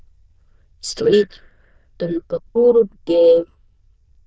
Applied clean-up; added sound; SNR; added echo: neural diffusion model UNIVERSE++.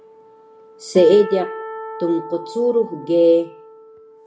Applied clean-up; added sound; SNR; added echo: none; Acoustic guitar; 13 dB; none.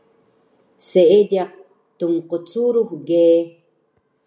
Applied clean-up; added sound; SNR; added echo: none; none; none; none.